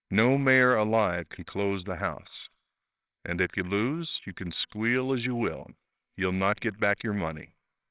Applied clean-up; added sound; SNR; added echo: neural separator model SepFormer WHAMR!.